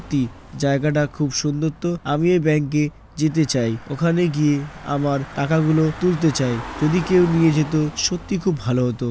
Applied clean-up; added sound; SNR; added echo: none; Engine / Car; 17 dB; none.